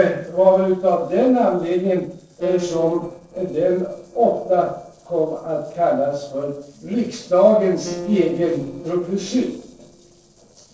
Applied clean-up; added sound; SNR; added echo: neural separator model SepFormer DNS4.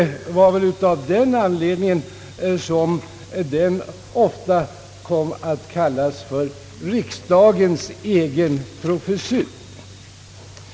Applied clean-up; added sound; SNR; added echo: none; none; none; none.